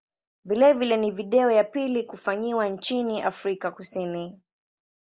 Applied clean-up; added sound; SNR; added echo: none; none; none; none.